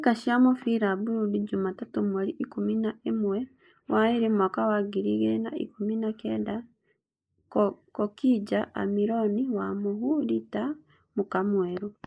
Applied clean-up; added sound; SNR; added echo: neural mask model Resemble Enhance denoiser.